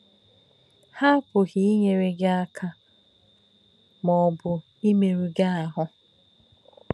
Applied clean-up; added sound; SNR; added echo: none; none; none; none.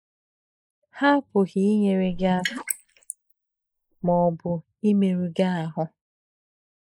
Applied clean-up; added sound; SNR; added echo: neural mask model Resemble Enhance denoiser.